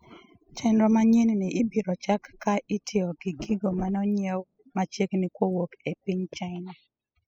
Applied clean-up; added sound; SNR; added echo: classical method spectral subtraction.